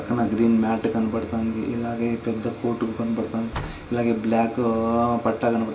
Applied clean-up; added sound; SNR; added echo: none; Slam; 16 dB; reverberation time 0.2 s.